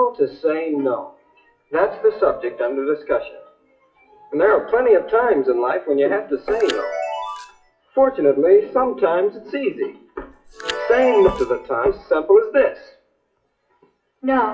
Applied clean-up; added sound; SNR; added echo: classical method WPE with log-MMSE.